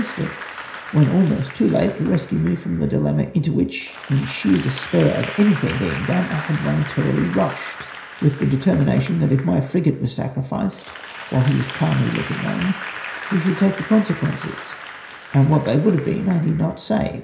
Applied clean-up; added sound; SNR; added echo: none; Applause / Crowd; 14 dB; reverberation time 0.5 s.